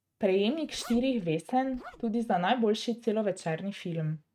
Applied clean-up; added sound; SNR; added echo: neural mask model RNNoise.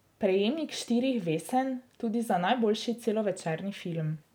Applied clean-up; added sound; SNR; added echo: none; none; none; none.